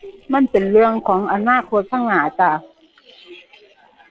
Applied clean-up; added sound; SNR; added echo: neural separator model SepFormer DNS4.